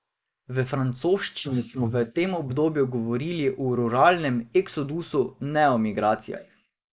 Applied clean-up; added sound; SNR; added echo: neural mask model Resemble Enhance denoiser.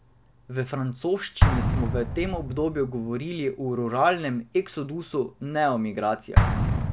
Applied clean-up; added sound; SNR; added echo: none; Explosion; 0 dB; none.